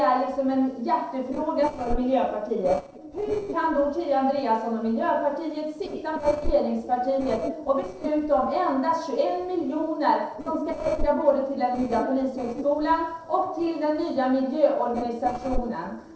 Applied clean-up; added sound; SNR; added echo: neural separator model SepFormer DNS4.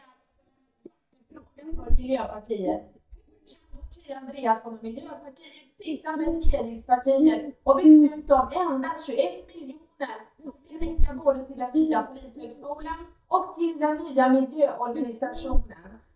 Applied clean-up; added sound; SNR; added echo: neural mask model DeepFilterNet 3.